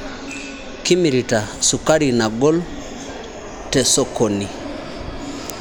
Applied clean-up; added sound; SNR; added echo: none; Fixed-wing aircraft, airplane; 14 dB; none.